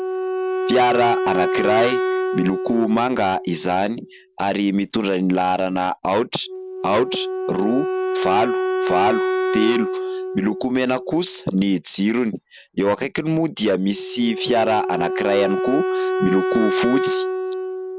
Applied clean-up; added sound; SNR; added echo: none; Wind instrument, woodwind instrument; 3 dB; none.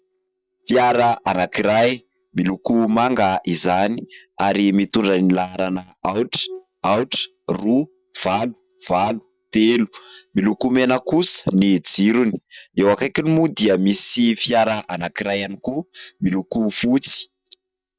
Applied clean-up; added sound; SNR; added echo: neural mask model DeepFilterNet 3.